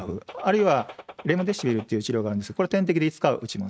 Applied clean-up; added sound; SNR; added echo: neural mask model RNNoise.